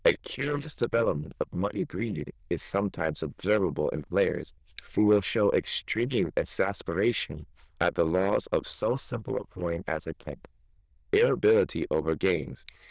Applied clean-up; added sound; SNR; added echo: neural diffusion model UNIVERSE++.